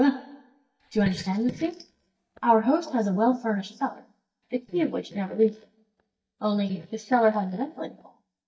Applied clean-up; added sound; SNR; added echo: neural mask model DeepFilterNet 3.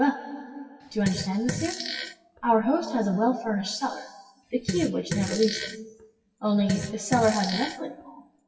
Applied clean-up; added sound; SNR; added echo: classical method WPE with log-MMSE.